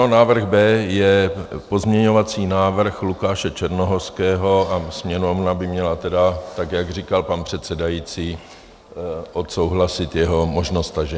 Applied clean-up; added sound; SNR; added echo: none; none; none; none.